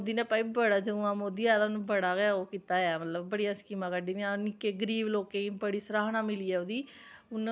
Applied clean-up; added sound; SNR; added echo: none; none; none; none.